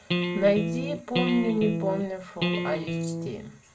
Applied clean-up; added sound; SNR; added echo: none; Electric guitar; 0 dB; reverberation time 0.2 s.